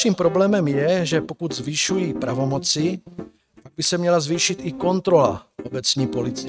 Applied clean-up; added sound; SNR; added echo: neural mask model RNNoise.